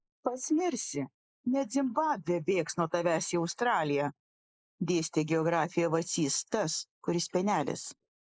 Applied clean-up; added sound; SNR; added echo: neural mask model Resemble Enhance denoiser.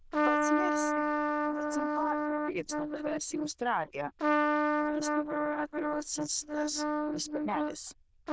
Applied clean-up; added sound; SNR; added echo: neural diffusion model UNIVERSE++.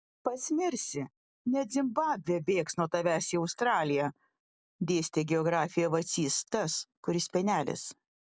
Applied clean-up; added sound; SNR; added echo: none; none; none; none.